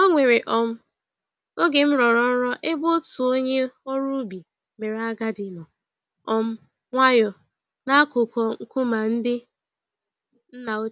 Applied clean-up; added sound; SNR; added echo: none; none; none; none.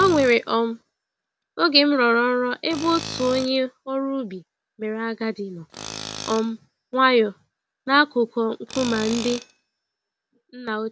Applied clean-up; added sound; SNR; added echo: none; Tools; 16 dB; none.